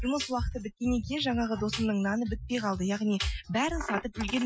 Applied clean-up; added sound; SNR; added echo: classical method Wiener filter.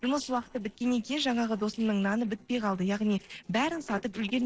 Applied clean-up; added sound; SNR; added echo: neural separator model SepFormer DNS4.